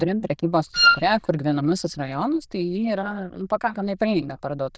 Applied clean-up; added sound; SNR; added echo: neural diffusion model UNIVERSE++.